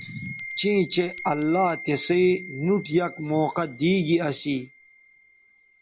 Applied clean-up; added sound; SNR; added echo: none; Bell; 15 dB; none.